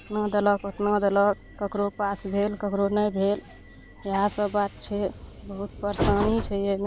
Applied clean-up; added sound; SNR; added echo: none; Train; 10 dB; none.